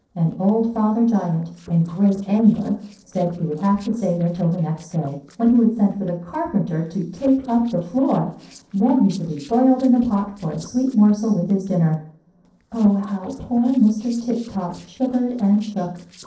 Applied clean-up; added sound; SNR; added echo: neural separator model SepFormer DNS4.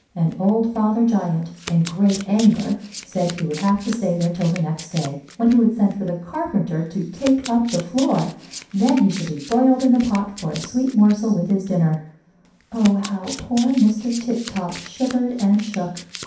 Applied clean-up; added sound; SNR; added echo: none; Domestic sounds, home sounds; 18 dB; reverberation time 0.6 s.